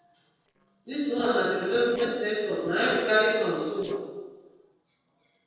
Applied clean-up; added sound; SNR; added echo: neural separator model SepFormer DNS4.